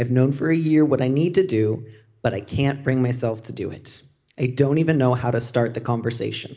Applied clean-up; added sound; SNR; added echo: none; none; none; none.